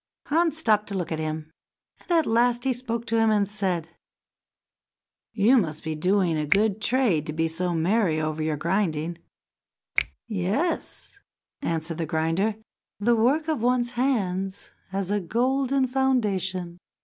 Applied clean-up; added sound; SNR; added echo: none; Finger snapping; 9 dB; none.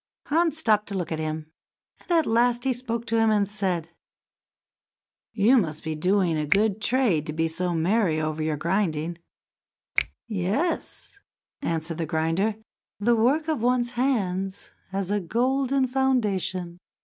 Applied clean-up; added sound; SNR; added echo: neural mask model RNNoise.